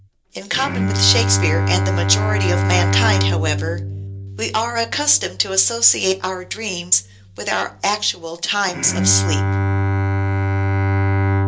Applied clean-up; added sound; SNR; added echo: none; Bowed string instrument; -1 dB; reverberation time 0.2 s.